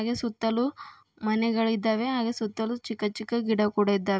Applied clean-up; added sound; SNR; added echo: none; none; none; none.